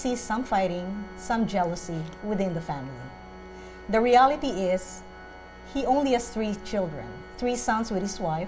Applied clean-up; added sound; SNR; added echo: none; Organ; 18 dB; none.